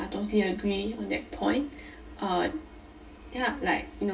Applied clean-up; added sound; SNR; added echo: none; none; none; reverberation time 0.1 s.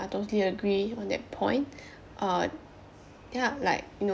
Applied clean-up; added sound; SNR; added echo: none; none; none; none.